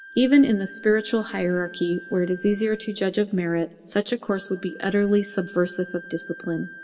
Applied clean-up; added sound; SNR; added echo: none; Wind instrument, woodwind instrument; 19 dB; reverberation time 2.4 s.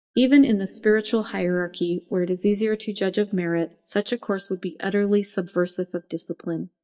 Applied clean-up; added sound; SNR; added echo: neural mask model DeepFilterNet 3.